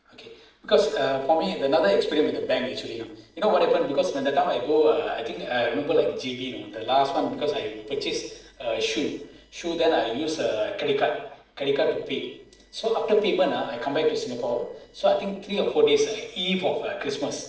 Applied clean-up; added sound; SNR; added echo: neural separator model SepFormer DNS4.